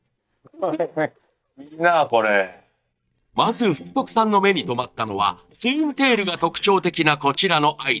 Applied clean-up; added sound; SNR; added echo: neural mask model DeepFilterNet 3.